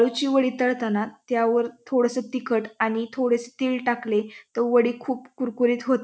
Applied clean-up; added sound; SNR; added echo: none; none; none; none.